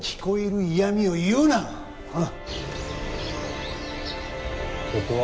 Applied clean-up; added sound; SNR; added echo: none; none; none; none.